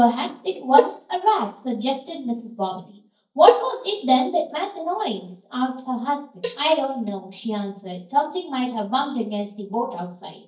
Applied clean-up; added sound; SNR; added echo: neural mask model DeepFilterNet 3.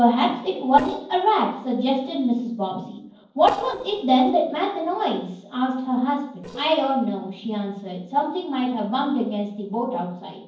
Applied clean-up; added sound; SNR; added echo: neural separator model SepFormer DNS4.